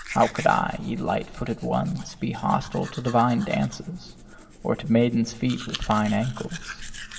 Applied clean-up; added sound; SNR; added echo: none; Domestic sounds, home sounds; 15 dB; reverberation time 1.6 s.